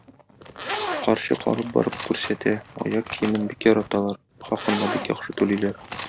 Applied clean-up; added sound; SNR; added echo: none; Zipper (clothing); 9 dB; none.